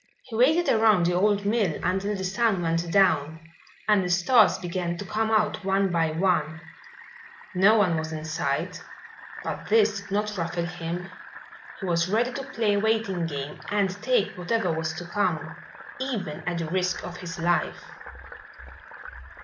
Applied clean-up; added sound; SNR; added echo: none; Fill (with liquid); 17 dB; none.